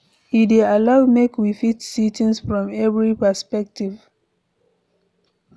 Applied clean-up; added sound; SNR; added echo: none; none; none; none.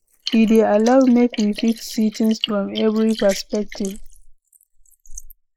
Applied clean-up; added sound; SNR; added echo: neural mask model Resemble Enhance denoiser.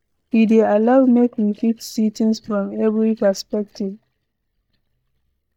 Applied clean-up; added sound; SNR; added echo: neural mask model DeepFilterNet 3.